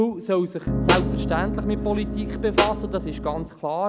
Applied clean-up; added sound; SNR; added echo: none; Snare drum + Piano; 0 dB; none.